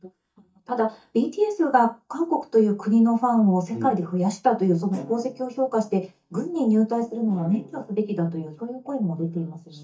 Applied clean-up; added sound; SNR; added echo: neural mask model DeepFilterNet 3.